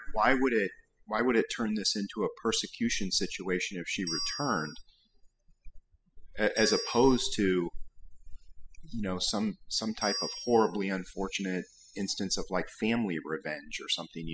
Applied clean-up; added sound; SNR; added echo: classical method spectral subtraction.